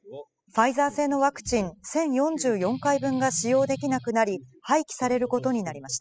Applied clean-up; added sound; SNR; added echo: classical method spectral subtraction.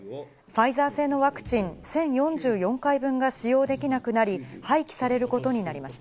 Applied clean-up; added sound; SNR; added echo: none; none; none; none.